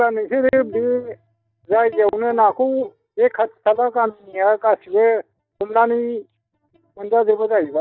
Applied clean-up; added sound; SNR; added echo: neural mask model DeepFilterNet 3.